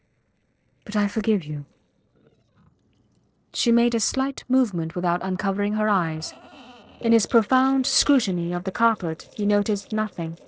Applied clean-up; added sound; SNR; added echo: neural separator model SepFormer DNS4.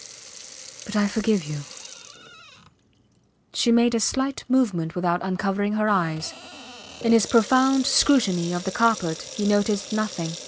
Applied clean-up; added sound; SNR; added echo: none; Sink (filling or washing) / Water tap, faucet; 16 dB; none.